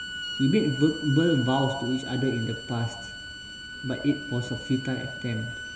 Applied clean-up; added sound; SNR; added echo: none; Bowed string instrument; 10 dB; reverberation time 1.4 s.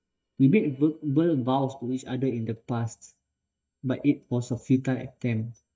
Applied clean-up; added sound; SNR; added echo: neural mask model DeepFilterNet 3.